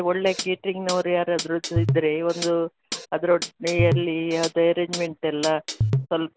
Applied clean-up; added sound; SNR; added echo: none; Hi-hat; 5 dB; none.